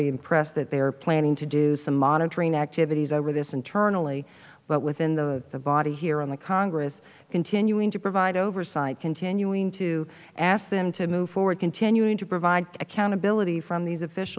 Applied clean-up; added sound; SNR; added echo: none; none; none; none.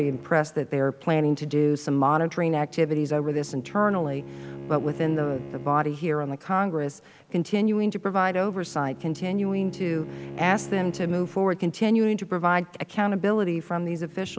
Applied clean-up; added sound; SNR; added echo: none; Bowed string instrument; 18 dB; none.